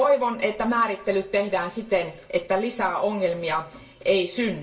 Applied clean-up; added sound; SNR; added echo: none; none; none; reverberation time 0.3 s.